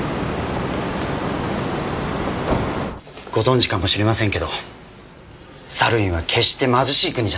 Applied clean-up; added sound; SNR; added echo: none; none; none; none.